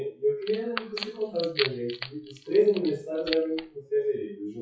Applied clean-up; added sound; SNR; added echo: classical method WPE with log-MMSE.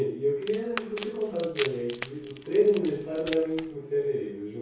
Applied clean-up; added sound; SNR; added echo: none; Wood; 11 dB; reverberation time 0.6 s.